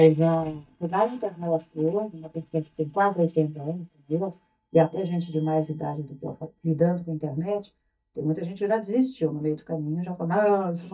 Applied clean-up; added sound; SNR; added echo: neural mask model DeepFilterNet 3.